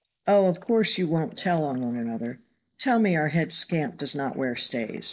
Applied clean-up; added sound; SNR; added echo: neural mask model Resemble Enhance denoiser.